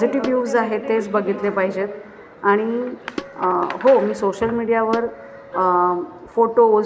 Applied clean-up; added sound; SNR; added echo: none; Tabla; 17 dB; none.